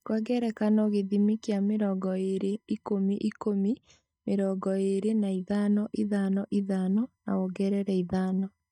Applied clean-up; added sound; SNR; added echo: neural mask model DeepFilterNet 3.